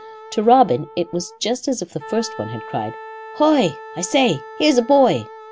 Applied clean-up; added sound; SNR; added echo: none; Wind instrument, woodwind instrument; 17 dB; none.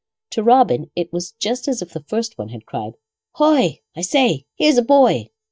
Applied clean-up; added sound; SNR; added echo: neural mask model DeepFilterNet 3.